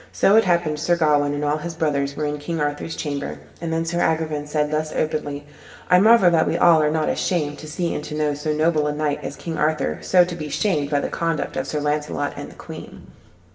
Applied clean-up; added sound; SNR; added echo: none; none; none; reverberation time 1.6 s.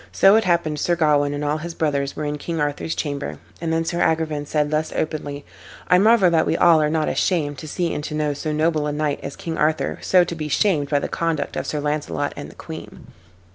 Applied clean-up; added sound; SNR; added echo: none; none; none; none.